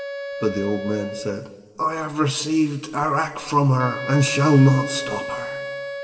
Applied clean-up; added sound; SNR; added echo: none; Wind instrument, woodwind instrument; 11 dB; reverberation time 1.6 s.